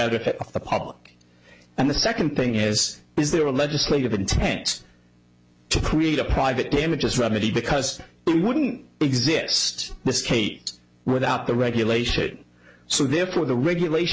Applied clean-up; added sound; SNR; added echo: none; none; none; none.